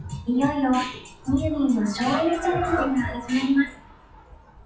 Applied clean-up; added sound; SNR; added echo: classical method WPE with log-MMSE.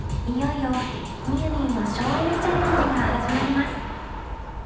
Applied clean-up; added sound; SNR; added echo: none; Traffic noise, roadway noise / Bicycle; 4 dB; reverberation time 0.9 s.